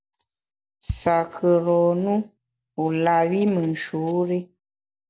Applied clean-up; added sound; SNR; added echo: none; Bass drum; 17 dB; none.